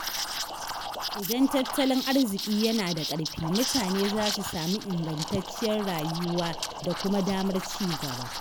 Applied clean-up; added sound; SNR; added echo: none; Liquid; 5 dB; none.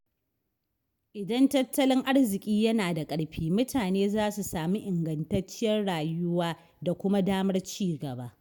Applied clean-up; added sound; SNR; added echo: none; none; none; none.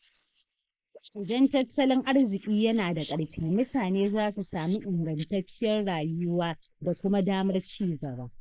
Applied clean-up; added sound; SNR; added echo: neural mask model Resemble Enhance denoiser.